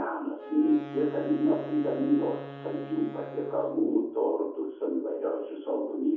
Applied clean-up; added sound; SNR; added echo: none; Wind instrument, woodwind instrument; 16 dB; reverberation time 0.6 s.